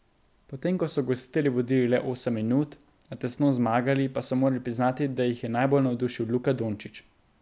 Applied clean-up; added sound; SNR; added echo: none; none; none; none.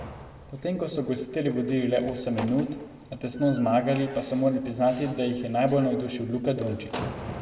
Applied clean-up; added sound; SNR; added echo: none; Slam; 15 dB; reverberation time 1.5 s.